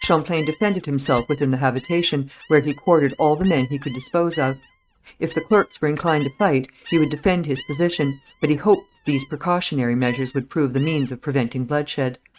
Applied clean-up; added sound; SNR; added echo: neural mask model RNNoise.